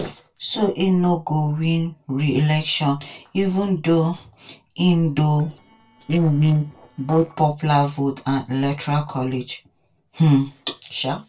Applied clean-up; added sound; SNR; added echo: neural separator model SepFormer DNS4.